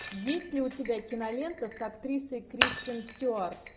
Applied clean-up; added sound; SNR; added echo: none; Shatter; 0 dB; none.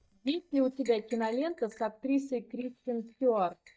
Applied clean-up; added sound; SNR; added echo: neural mask model DeepFilterNet 3.